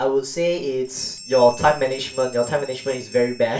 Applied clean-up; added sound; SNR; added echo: none; Bell; 19 dB; reverberation time 0.3 s.